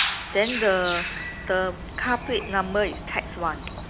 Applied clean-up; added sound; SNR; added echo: none; Bird; 6 dB; none.